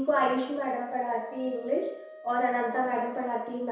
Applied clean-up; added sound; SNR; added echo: none; Wind instrument, woodwind instrument; 20 dB; reverberation time 0.7 s.